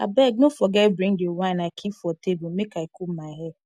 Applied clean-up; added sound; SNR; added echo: none; none; none; none.